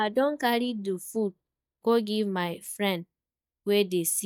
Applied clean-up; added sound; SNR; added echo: neural mask model DeepFilterNet 3.